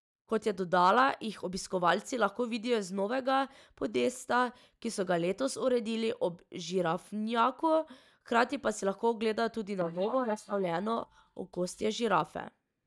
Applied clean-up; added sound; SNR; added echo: neural mask model DeepFilterNet 3.